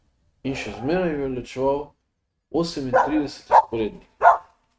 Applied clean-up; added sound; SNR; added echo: neural mask model RNNoise.